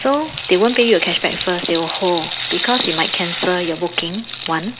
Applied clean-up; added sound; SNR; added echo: none; Rattle (instrument); 7 dB; none.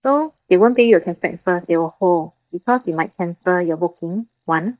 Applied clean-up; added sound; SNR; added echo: neural mask model DeepFilterNet 3.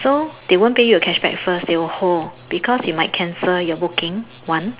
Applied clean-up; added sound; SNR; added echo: none; none; none; none.